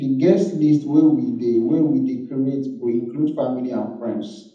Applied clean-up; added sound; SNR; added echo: none; none; none; reverberation time 0.8 s.